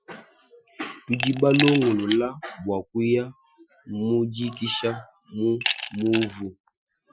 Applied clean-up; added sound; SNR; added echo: classical method Wiener filter.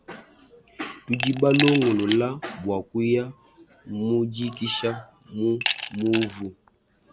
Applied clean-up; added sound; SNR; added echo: none; Glass; 10 dB; none.